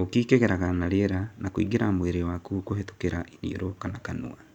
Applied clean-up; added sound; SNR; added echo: none; none; none; none.